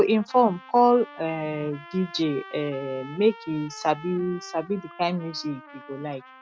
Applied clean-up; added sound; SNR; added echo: none; Trumpet; 19 dB; none.